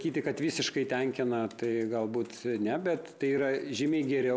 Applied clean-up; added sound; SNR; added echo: none; none; none; none.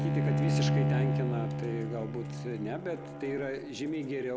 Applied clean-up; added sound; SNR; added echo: none; Bowed string instrument; -5 dB; none.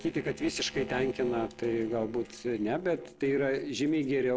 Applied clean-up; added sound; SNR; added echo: neural separator model SepFormer DNS4.